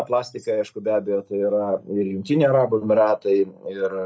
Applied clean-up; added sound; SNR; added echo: neural mask model DeepFilterNet 3.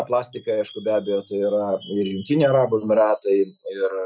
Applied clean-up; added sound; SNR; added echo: classical method Wiener filter.